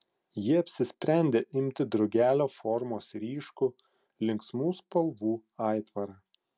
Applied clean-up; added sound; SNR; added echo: none; none; none; none.